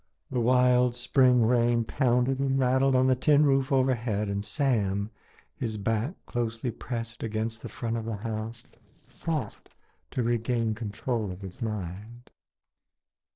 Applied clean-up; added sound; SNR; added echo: neural separator model SepFormer DNS4.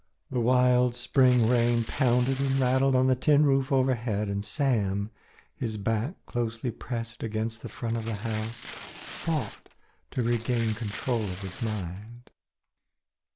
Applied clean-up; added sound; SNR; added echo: none; Tearing; 14 dB; none.